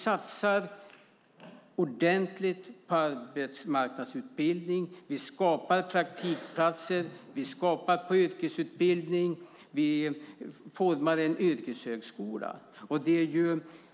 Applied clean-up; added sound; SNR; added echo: none; none; none; none.